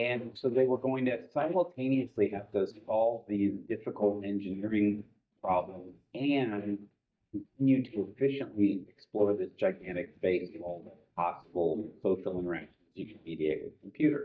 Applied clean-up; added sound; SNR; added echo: neural mask model DeepFilterNet 3.